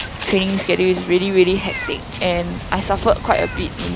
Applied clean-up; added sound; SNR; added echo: none; Meow; 9 dB; none.